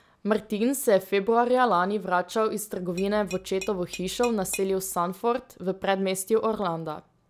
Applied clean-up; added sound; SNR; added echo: none; Tap / Glass; 17 dB; none.